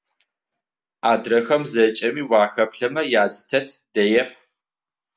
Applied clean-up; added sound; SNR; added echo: none; none; none; none.